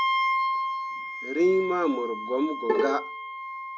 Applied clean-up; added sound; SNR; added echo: none; Bowed string instrument + Wind instrument, woodwind instrument; 0 dB; none.